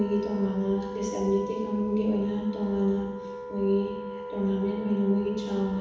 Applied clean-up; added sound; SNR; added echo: none; Wind instrument, woodwind instrument; 10 dB; reverberation time 1.1 s.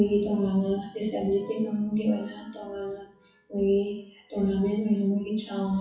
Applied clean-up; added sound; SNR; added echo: classical method WPE with log-MMSE.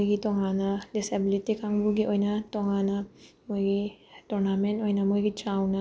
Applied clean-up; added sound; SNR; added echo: none; none; none; none.